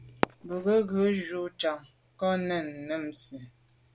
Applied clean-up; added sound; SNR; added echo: none; Fireworks; 11 dB; none.